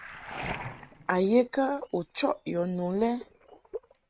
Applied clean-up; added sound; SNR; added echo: neural mask model RNNoise.